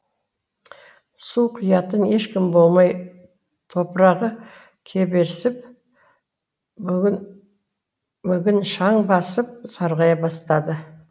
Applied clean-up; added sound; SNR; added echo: none; none; none; none.